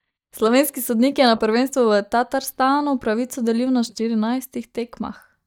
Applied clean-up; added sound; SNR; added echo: neural mask model DeepFilterNet 3.